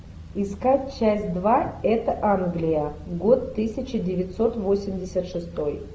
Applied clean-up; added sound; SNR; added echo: none; none; none; none.